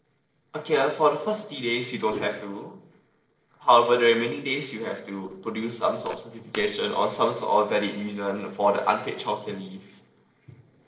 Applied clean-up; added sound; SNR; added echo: neural separator model SepFormer DNS4.